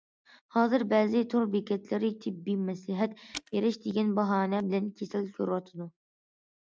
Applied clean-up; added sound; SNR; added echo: neural mask model RNNoise.